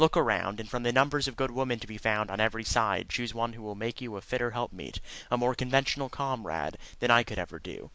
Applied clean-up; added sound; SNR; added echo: none; none; none; none.